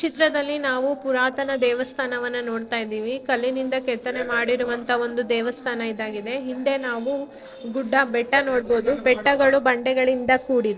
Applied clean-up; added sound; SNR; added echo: neural separator model SepFormer DNS4.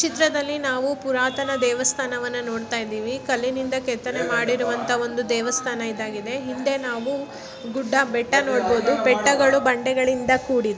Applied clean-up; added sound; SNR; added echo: none; Wind instrument, woodwind instrument + Dog; 19 dB; none.